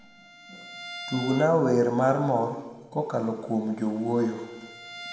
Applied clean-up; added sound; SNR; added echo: none; Bowed string instrument; 17 dB; reverberation time 1.2 s.